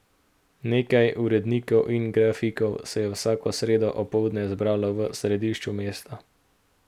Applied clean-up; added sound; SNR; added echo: none; none; none; none.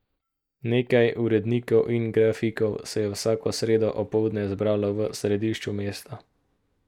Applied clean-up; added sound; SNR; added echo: neural mask model DeepFilterNet 3.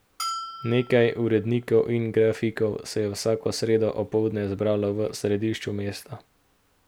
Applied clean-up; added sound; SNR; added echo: none; Bell; 13 dB; none.